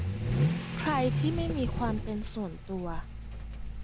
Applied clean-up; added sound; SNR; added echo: none; Accelerating, revving, vroom / Vehicle; -3 dB; none.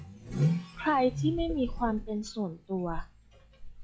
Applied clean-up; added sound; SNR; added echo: classical method log-MMSE.